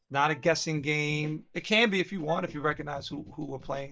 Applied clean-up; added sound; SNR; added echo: neural mask model DeepFilterNet 3.